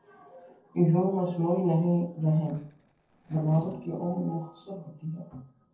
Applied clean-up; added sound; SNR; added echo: neural separator model SepFormer DNS4.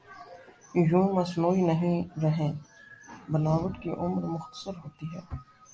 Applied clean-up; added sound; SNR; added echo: none; none; none; none.